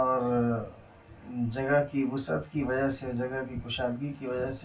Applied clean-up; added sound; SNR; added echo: none; none; none; reverberation time 0.2 s.